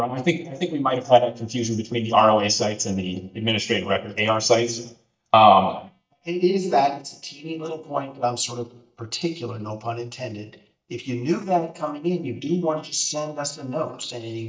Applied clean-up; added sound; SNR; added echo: neural mask model DeepFilterNet 3.